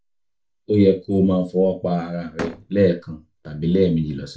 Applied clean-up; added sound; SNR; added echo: none; Slam; 15 dB; reverberation time 0.3 s.